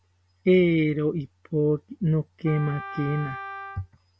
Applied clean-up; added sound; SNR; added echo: none; Wind instrument, woodwind instrument; 14 dB; none.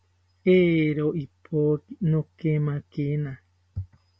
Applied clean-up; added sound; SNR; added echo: none; none; none; none.